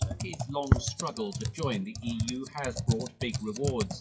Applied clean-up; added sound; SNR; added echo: classical method WPE with log-MMSE.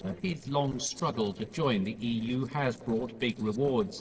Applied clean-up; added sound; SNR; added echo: neural separator model SepFormer DNS4.